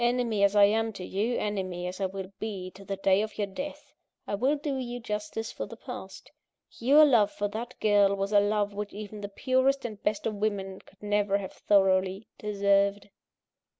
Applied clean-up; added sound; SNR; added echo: none; none; none; none.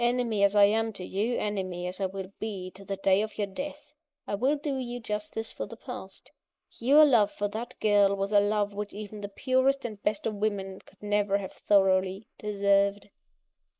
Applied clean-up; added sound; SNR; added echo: neural mask model Resemble Enhance denoiser.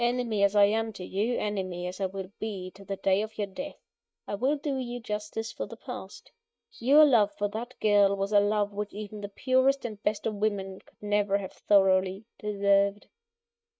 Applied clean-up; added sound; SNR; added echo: neural mask model DeepFilterNet 3.